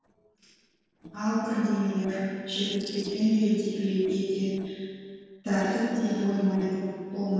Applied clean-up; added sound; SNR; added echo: neural separator model SepFormer DNS4.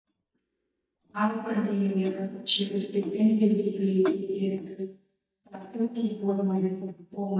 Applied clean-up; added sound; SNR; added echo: neural mask model DeepFilterNet 3.